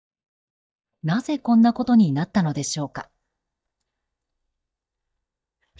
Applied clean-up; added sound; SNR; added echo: neural mask model DeepFilterNet 3.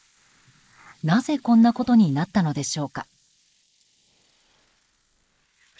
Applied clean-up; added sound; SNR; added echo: neural mask model Resemble Enhance denoiser.